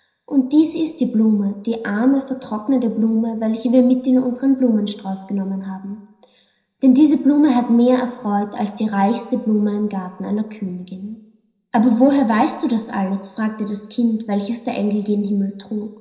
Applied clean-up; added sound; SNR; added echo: none; none; none; reverberation time 0.9 s.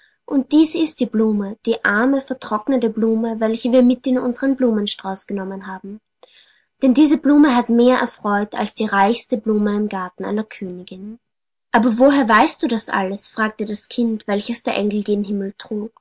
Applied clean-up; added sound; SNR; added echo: none; none; none; none.